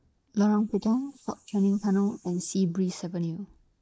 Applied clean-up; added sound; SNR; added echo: neural mask model Resemble Enhance denoiser.